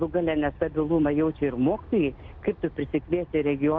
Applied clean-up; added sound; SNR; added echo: none; Aircraft; 18 dB; none.